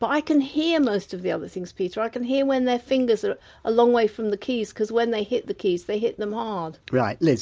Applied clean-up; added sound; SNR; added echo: none; none; none; none.